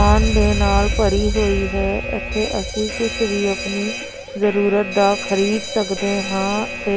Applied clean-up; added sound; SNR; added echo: none; Alarm; 2 dB; none.